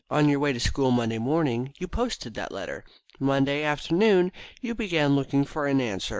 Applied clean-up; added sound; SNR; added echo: neural mask model Resemble Enhance denoiser.